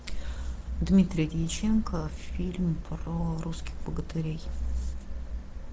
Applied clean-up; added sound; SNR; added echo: none; none; none; none.